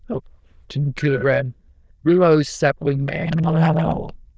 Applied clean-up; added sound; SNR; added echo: neural diffusion model UNIVERSE++.